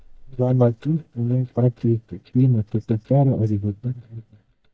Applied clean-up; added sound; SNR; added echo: neural mask model DeepFilterNet 3.